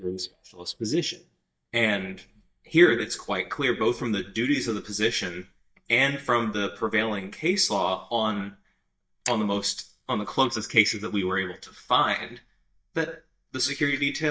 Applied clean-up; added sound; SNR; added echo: neural mask model DeepFilterNet 3.